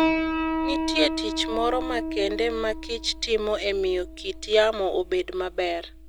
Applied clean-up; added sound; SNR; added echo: none; Piano; 4 dB; none.